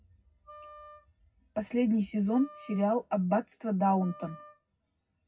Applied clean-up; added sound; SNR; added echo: classical method WPE with log-MMSE.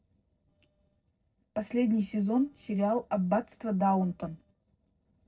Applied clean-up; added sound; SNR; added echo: neural separator model SepFormer DNS4.